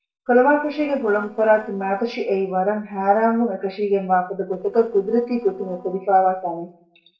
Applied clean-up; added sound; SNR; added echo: neural separator model SepFormer DNS4.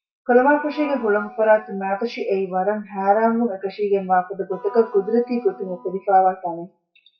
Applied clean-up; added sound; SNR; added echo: classical method WPE with log-MMSE.